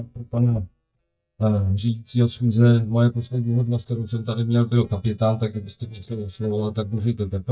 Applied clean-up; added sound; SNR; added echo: neural mask model DeepFilterNet 3.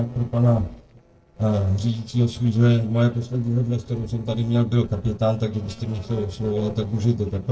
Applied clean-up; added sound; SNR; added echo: neural separator model SepFormer DNS4.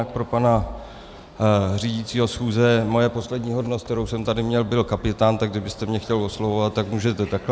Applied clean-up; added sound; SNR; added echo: none; none; none; none.